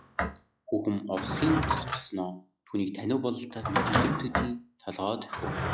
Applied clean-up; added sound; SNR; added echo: classical method log-MMSE.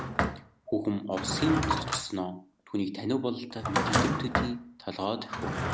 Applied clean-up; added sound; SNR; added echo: none; Drawer open or close; 0 dB; none.